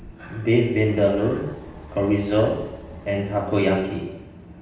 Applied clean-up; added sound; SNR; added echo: none; Breathing; 20 dB; reverberation time 0.9 s.